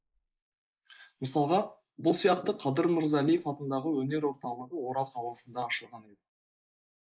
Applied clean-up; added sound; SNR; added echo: neural mask model Resemble Enhance denoiser.